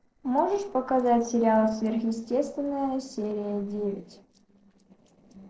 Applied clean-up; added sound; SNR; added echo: neural separator model SepFormer DNS4.